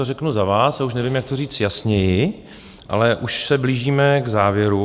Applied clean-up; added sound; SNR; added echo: none; none; none; none.